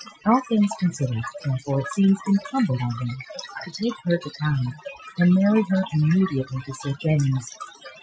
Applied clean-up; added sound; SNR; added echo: classical method Wiener filter.